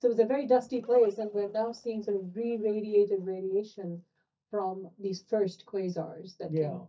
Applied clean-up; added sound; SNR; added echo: neural mask model DeepFilterNet 3.